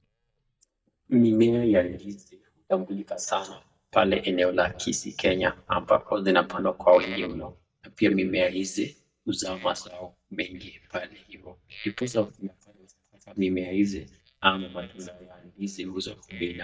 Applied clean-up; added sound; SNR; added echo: neural mask model DeepFilterNet 3.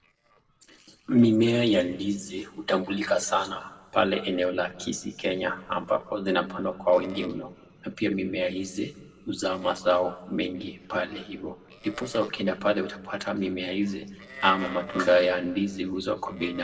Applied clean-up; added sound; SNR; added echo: neural separator model SepFormer DNS4.